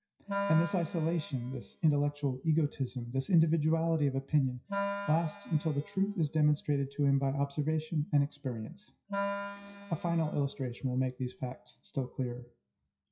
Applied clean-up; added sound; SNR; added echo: classical method WPE with log-MMSE.